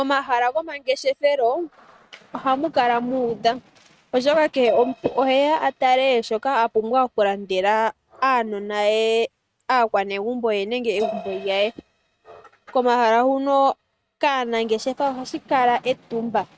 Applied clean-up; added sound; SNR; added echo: neural mask model RNNoise.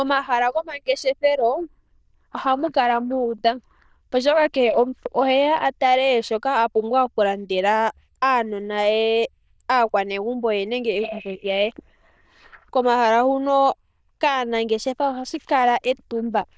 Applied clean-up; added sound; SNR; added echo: neural diffusion model UNIVERSE++.